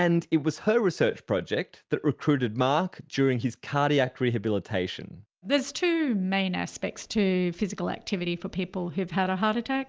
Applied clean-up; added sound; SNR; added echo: none; none; none; none.